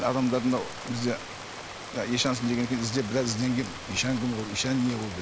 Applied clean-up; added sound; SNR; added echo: none; Rain; 11 dB; none.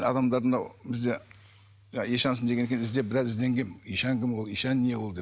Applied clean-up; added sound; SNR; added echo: none; none; none; none.